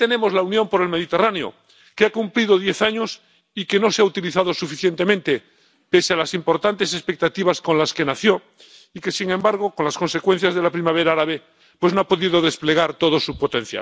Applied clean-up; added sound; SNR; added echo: none; none; none; none.